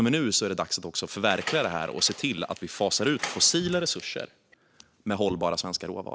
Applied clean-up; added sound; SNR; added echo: none; Door; 13 dB; none.